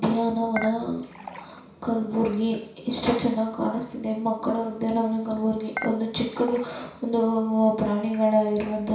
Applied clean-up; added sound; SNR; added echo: none; Dishes, pots, and pans / Chink, clink; 13 dB; reverberation time 0.6 s.